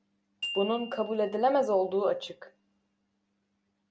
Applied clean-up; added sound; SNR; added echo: none; Glockenspiel; 14 dB; none.